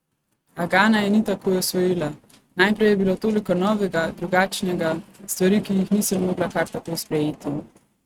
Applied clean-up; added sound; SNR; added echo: neural mask model RNNoise.